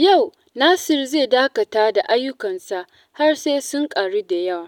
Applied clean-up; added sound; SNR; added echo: none; none; none; none.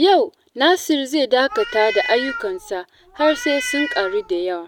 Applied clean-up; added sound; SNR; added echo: none; Meow; 9 dB; none.